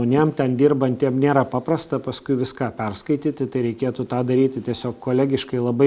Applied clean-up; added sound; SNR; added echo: none; none; none; none.